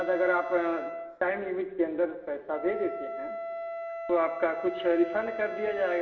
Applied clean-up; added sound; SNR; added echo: none; Wind instrument, woodwind instrument; 8 dB; reverberation time 2.4 s.